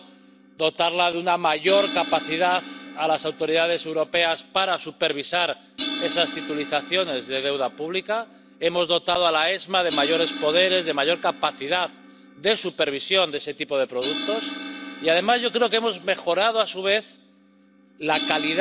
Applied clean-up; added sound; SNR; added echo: none; Crash cymbal; 10 dB; none.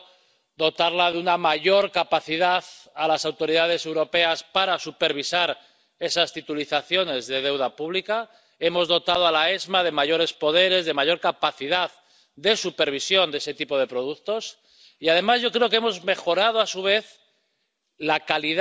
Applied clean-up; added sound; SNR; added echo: none; none; none; none.